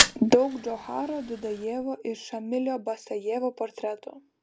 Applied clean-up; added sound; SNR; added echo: none; Fire; 4 dB; none.